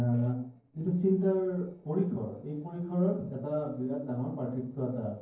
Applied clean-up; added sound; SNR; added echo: neural separator model SepFormer DNS4.